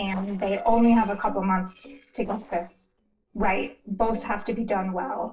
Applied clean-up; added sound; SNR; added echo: neural separator model SepFormer DNS4.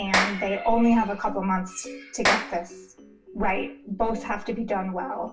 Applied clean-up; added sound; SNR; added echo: none; Clapping; 4 dB; reverberation time 0.1 s.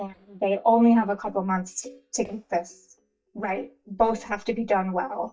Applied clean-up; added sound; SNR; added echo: neural mask model DeepFilterNet 3.